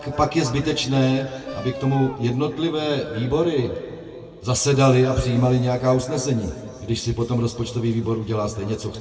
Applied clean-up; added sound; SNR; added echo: none; Wind instrument, woodwind instrument; 17 dB; reverberation time 2.2 s.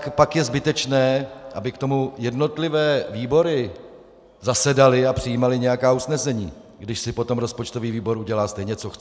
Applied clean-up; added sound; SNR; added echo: none; none; none; none.